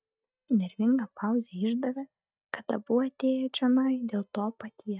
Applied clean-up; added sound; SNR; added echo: neural mask model DeepFilterNet 3.